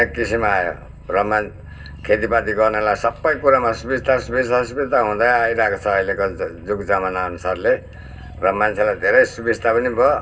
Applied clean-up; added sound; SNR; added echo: none; Purr; 18 dB; reverberation time 0.2 s.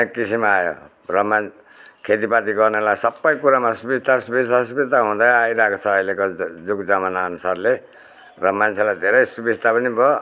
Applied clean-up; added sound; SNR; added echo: none; none; none; none.